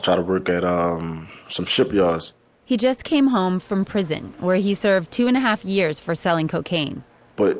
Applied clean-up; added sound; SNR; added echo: none; none; none; none.